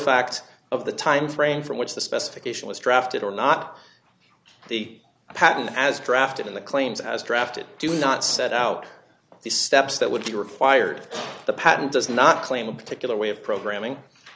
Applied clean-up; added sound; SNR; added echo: none; Drill; 17 dB; none.